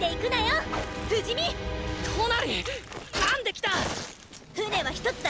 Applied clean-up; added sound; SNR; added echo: none; Tearing; 14 dB; none.